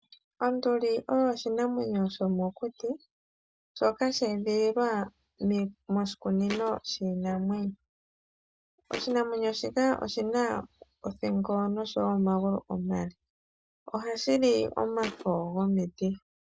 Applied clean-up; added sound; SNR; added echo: none; Thump, thud; 11 dB; none.